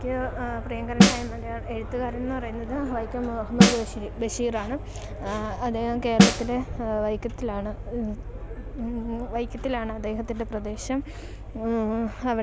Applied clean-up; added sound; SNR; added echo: none; Snare drum; -3 dB; none.